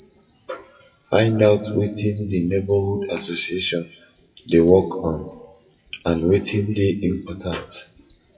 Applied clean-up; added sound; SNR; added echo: classical method WPE with log-MMSE.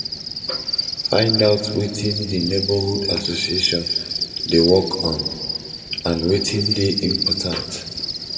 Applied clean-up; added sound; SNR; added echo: none; Cricket; 3 dB; reverberation time 1.9 s.